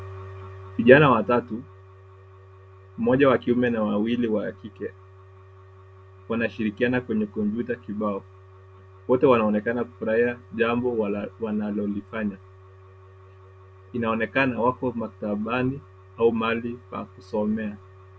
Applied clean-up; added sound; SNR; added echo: none; none; none; none.